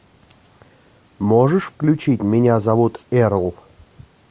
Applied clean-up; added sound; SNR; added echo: none; none; none; none.